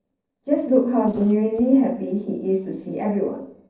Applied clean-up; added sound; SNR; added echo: neural separator model SepFormer DNS4.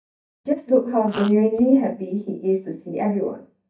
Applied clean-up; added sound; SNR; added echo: neural mask model DeepFilterNet 3.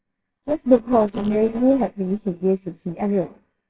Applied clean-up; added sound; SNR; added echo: neural separator model SepFormer WHAMR!.